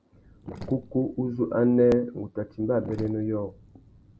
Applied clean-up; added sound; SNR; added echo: none; Sink (filling or washing); 18 dB; none.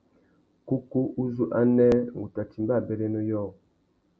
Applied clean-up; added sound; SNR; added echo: none; none; none; none.